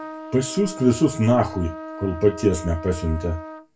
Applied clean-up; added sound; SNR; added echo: none; Trumpet; 13 dB; reverberation time 0.2 s.